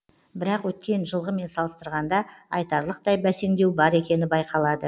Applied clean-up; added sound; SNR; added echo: none; none; none; none.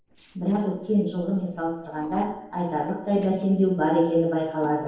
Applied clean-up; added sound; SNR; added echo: neural separator model SepFormer DNS4.